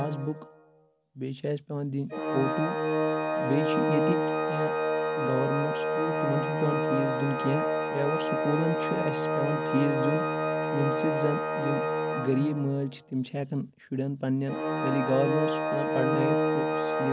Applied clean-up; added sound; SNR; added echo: none; Organ; -2 dB; none.